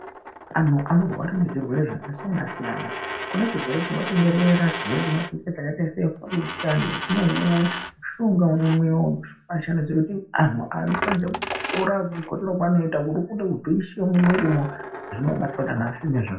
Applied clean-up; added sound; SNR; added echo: none; Coin (dropping); 10 dB; reverberation time 0.3 s.